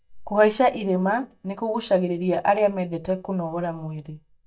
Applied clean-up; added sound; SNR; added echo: neural mask model DeepFilterNet 3.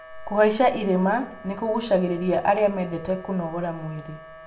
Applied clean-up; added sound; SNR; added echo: none; Wind instrument, woodwind instrument; 19 dB; reverberation time 0.4 s.